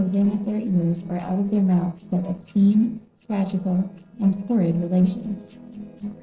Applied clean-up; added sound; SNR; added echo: neural separator model SepFormer DNS4.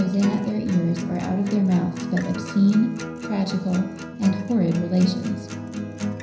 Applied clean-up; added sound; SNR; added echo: none; Acoustic guitar; 8 dB; reverberation time 0.9 s.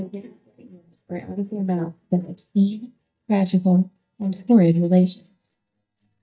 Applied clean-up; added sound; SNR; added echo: neural mask model DeepFilterNet 3.